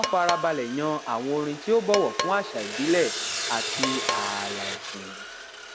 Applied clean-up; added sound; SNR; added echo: none; Percussion + Sawing; 4 dB; none.